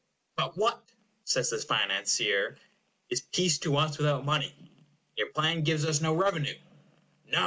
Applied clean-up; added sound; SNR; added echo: none; none; none; none.